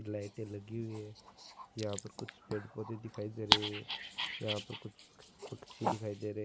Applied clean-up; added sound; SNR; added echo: none; Dog; -2 dB; none.